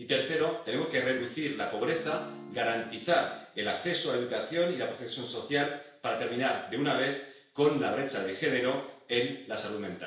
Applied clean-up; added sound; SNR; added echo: none; Acoustic guitar / Strum; 15 dB; reverberation time 0.5 s.